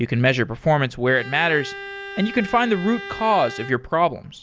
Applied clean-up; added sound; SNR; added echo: none; Bowed string instrument; 14 dB; none.